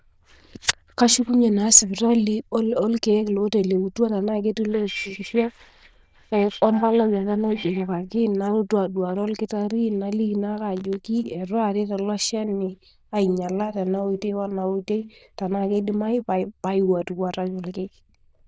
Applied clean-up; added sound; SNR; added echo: neural diffusion model UNIVERSE++.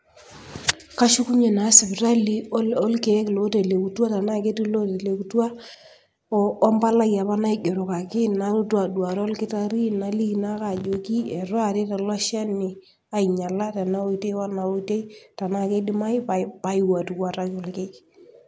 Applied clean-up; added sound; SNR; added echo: none; none; none; none.